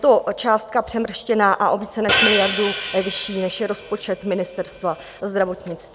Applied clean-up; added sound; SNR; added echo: none; Hi-hat; 4 dB; none.